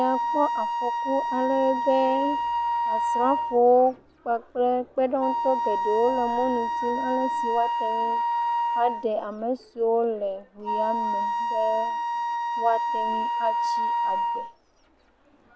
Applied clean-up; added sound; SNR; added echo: none; Wind instrument, woodwind instrument; 1 dB; none.